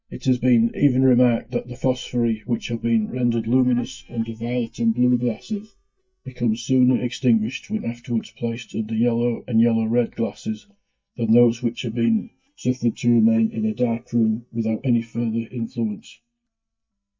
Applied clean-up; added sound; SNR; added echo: neural mask model DeepFilterNet 3.